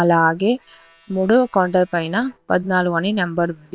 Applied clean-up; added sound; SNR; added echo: neural separator model SepFormer WHAM!.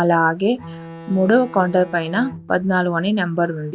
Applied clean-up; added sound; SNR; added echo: none; Bowed string instrument; 18 dB; none.